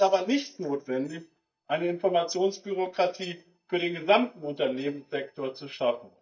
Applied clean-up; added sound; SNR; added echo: neural mask model DeepFilterNet 3.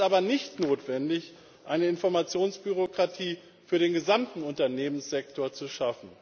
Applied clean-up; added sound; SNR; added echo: none; none; none; none.